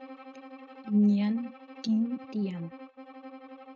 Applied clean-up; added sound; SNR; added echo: neural mask model RNNoise.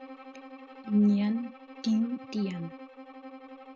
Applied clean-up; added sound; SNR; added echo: none; Bowed string instrument; 16 dB; none.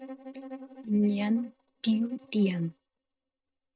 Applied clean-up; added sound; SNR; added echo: neural mask model DeepFilterNet 3.